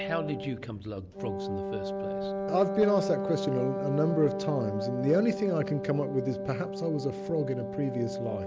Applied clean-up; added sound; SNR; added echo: none; Wind instrument, woodwind instrument; 4 dB; none.